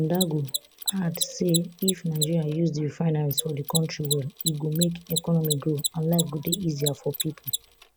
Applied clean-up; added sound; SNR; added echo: none; Mechanisms; 6 dB; none.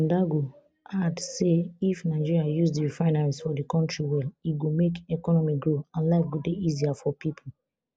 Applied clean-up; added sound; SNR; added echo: none; none; none; none.